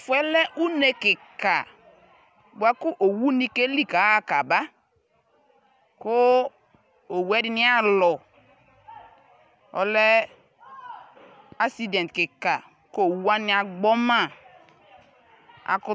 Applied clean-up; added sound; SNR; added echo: none; none; none; none.